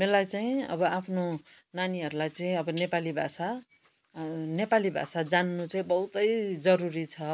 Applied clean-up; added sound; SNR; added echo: none; none; none; none.